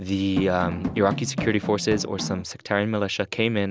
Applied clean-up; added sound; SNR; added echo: none; Drum; 6 dB; none.